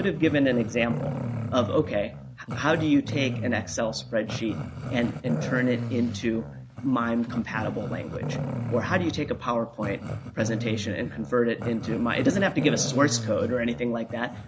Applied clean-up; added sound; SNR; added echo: none; Growling; 6 dB; none.